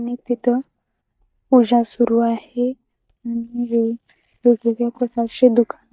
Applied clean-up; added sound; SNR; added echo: neural mask model DeepFilterNet 3.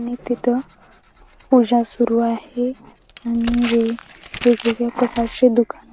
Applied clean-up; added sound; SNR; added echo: none; Tearing; 16 dB; none.